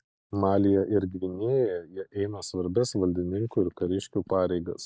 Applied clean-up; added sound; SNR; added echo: neural mask model DeepFilterNet 3.